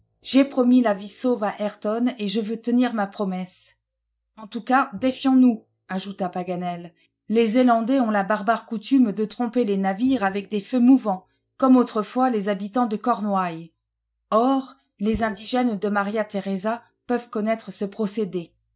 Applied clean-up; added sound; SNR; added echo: neural mask model DeepFilterNet 3.